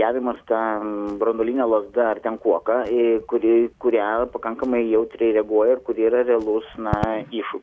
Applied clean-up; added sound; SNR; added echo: none; Crackle; 18 dB; none.